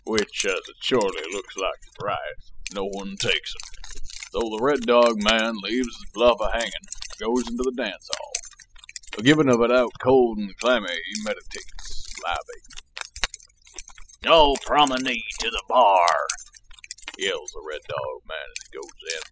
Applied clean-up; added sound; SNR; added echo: classical method spectral subtraction.